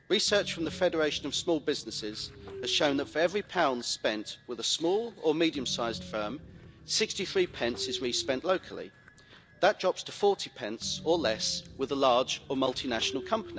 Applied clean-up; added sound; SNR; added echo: none; Train; 17 dB; none.